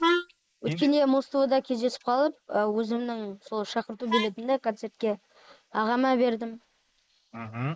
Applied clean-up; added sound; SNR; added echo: neural mask model Resemble Enhance denoiser.